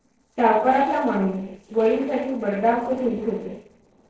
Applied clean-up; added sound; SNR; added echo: neural separator model SepFormer DNS4.